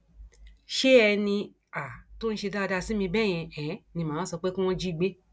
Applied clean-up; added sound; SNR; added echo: none; none; none; none.